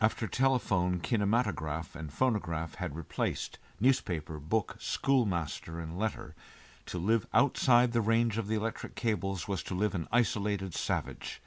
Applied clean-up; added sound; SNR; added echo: none; none; none; none.